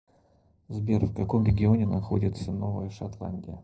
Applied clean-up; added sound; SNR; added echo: neural separator model SepFormer DNS4.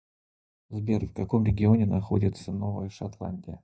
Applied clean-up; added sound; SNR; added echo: neural mask model DeepFilterNet 3.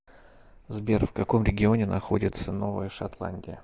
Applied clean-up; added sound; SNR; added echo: none; none; none; none.